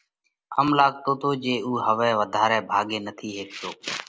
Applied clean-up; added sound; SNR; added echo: none; none; none; none.